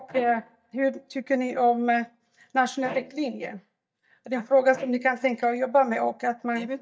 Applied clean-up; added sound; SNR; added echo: neural mask model DeepFilterNet 3.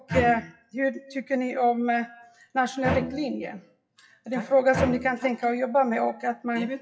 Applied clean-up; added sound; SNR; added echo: classical method WPE with log-MMSE.